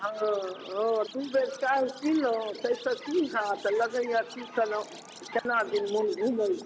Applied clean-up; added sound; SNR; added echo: none; Chirp, tweet; 17 dB; none.